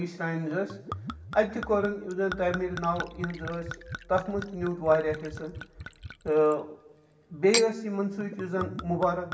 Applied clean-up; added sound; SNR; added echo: none; Gurgling / Chink, clink / Liquid; 10 dB; reverberation time 0.8 s.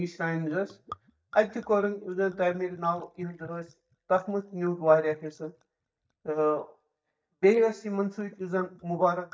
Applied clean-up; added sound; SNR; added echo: neural mask model DeepFilterNet 3.